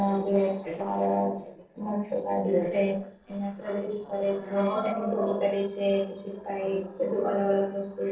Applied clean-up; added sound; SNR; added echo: neural separator model SepFormer DNS4.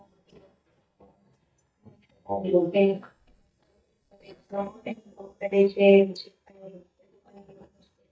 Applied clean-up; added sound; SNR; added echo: neural mask model DeepFilterNet 3.